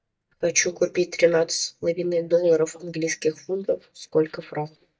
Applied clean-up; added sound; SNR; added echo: neural mask model DeepFilterNet 3.